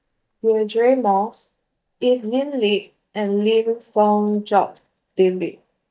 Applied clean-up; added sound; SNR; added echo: neural mask model DeepFilterNet 3.